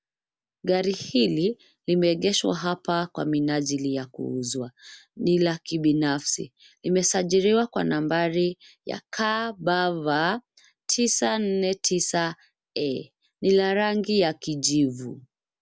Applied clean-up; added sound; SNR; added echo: none; none; none; none.